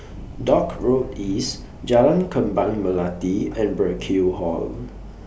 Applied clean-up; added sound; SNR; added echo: none; Fire; 19 dB; none.